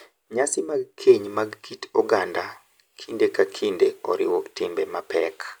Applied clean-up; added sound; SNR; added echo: none; none; none; none.